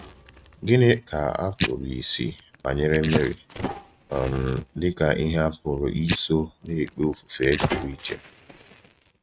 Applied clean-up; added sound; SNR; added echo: neural mask model RNNoise.